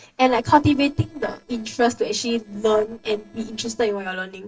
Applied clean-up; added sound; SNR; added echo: neural separator model SepFormer DNS4.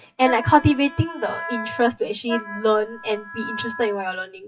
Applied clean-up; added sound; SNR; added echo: classical method WPE with log-MMSE.